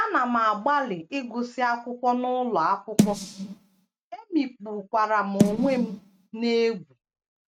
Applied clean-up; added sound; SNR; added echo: neural mask model RNNoise.